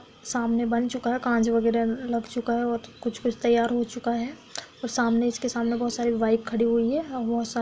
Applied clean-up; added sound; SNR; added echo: none; none; none; none.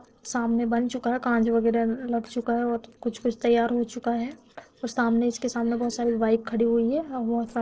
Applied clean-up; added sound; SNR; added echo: neural separator model SepFormer DNS4.